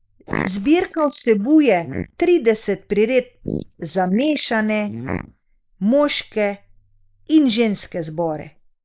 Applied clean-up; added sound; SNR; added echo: neural mask model Resemble Enhance denoiser.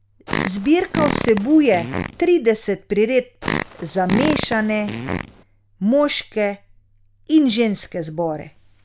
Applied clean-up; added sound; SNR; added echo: none; Fart; 5 dB; none.